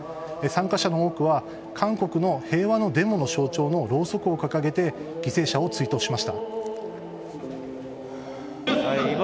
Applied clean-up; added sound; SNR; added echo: none; none; none; none.